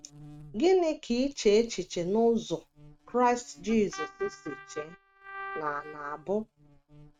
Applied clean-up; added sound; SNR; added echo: neural mask model RNNoise.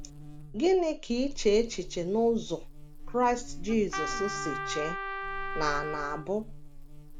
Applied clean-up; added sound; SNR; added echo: none; Buzz + Trumpet; 7 dB; none.